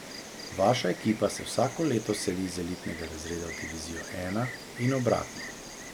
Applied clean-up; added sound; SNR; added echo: none; Insect; 11 dB; none.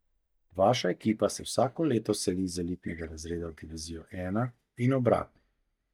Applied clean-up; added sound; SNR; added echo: neural mask model DeepFilterNet 3.